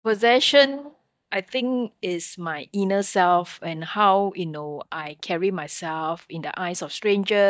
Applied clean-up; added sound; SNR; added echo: neural mask model DeepFilterNet 3.